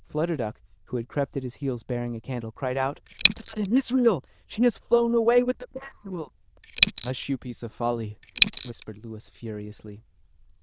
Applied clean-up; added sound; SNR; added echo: neural diffusion model UNIVERSE++.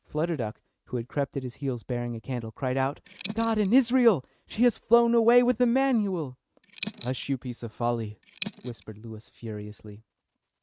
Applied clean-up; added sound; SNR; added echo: neural mask model RNNoise.